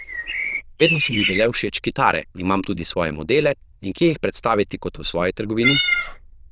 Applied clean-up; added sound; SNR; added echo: neural diffusion model UNIVERSE++.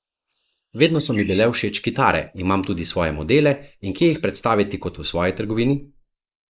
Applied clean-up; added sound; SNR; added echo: neural mask model Resemble Enhance denoiser.